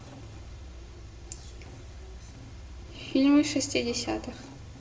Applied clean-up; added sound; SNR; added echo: none; Engine starting / Motorcycle; 14 dB; reverberation time 0.6 s.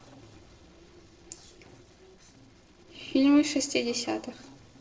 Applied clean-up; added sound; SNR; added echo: neural separator model SepFormer DNS4.